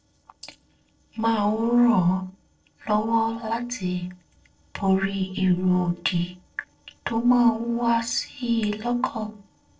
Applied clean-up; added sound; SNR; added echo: neural separator model SepFormer DNS4.